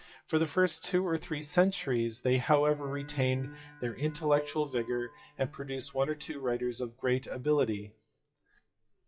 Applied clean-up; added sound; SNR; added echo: classical method WPE with log-MMSE.